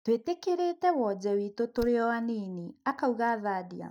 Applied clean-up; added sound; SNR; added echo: neural mask model DeepFilterNet 3.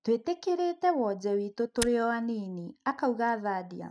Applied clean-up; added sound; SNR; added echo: neural mask model RNNoise.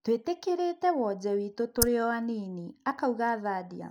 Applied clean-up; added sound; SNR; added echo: neural mask model Resemble Enhance denoiser.